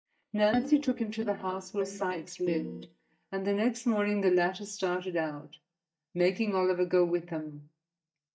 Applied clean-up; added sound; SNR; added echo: neural mask model DeepFilterNet 3.